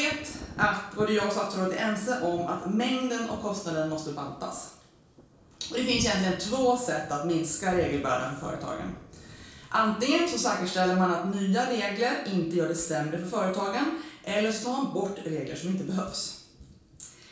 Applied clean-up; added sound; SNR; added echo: none; Thunder; 18 dB; reverberation time 0.6 s.